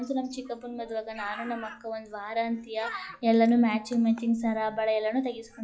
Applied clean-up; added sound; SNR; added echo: classical method log-MMSE.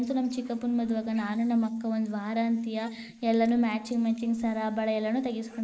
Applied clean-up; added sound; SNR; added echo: neural mask model Resemble Enhance denoiser.